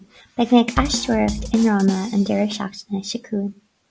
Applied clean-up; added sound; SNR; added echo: none; Drum kit; 9 dB; none.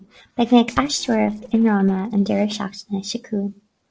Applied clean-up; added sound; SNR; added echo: neural separator model SepFormer DNS4.